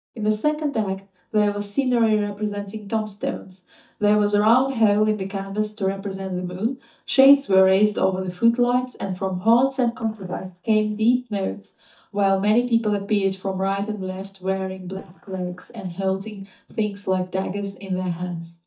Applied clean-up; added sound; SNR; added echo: neural mask model DeepFilterNet 3.